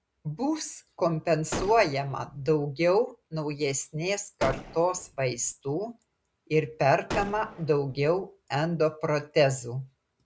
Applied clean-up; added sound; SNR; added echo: none; Gunshot, gunfire; 10 dB; none.